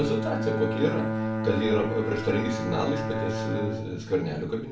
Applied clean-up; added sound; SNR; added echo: none; Bowed string instrument; 2 dB; reverberation time 0.4 s.